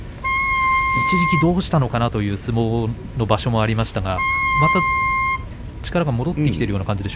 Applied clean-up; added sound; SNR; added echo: none; Wind instrument, woodwind instrument; -1 dB; none.